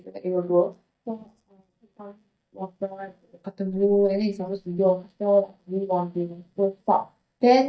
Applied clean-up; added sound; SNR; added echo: neural mask model DeepFilterNet 3.